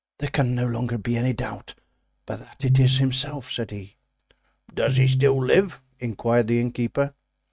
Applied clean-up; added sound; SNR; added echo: neural mask model RNNoise.